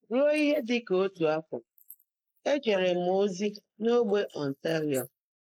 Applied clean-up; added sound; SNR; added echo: neural mask model Resemble Enhance denoiser.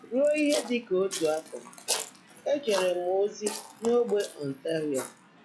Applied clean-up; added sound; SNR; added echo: classical method log-MMSE.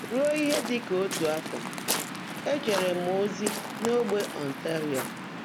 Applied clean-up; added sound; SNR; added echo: none; Waves, surf; 5 dB; none.